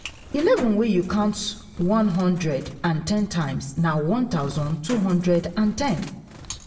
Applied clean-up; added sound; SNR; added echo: none; Bird; 18 dB; reverberation time 0.6 s.